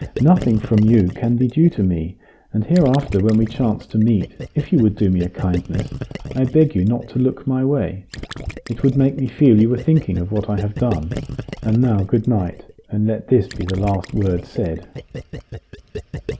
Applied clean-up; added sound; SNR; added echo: none; Gurgling; 13 dB; none.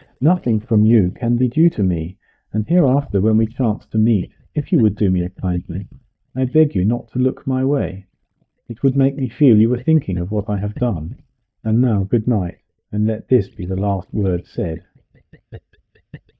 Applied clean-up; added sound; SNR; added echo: neural mask model DeepFilterNet 3.